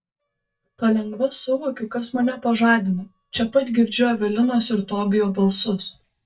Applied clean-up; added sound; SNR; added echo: neural mask model DeepFilterNet 3.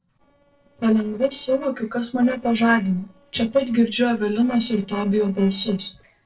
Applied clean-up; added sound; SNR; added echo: neural separator model SepFormer DNS4.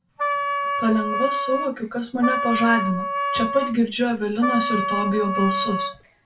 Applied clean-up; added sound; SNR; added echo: none; Wind instrument, woodwind instrument; 2 dB; reverberation time 0.2 s.